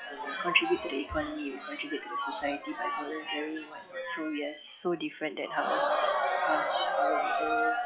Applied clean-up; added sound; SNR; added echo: classical method log-MMSE.